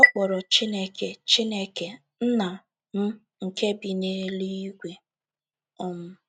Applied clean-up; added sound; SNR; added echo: neural mask model RNNoise.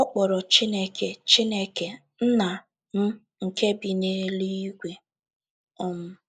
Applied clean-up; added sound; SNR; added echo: neural mask model Resemble Enhance denoiser.